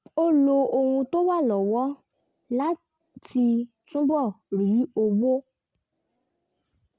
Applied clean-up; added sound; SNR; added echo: none; none; none; none.